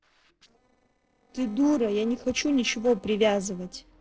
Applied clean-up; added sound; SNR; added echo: neural separator model SepFormer DNS4.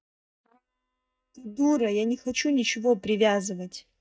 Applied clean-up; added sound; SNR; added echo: neural mask model DeepFilterNet 3.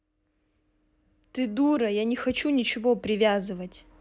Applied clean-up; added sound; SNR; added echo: none; none; none; none.